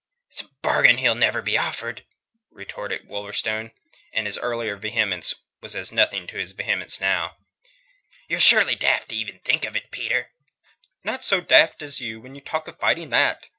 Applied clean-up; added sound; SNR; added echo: none; none; none; none.